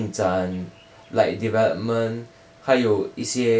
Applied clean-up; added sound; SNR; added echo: none; none; none; none.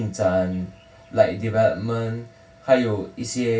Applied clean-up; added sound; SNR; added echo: none; none; none; reverberation time 0.4 s.